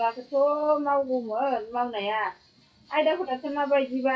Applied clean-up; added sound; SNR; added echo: classical method WPE with log-MMSE.